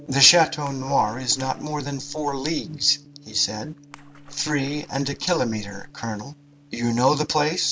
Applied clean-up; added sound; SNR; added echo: none; Splash, splatter + Gong; 19 dB; none.